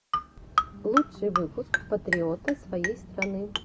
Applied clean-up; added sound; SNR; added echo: none; Marimba, xylophone; 0 dB; none.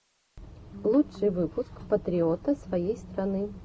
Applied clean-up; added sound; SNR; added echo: none; none; none; none.